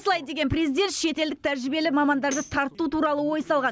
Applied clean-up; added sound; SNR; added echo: none; Tambourine; 17 dB; none.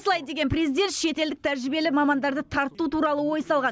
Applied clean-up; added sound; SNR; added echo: none; none; none; none.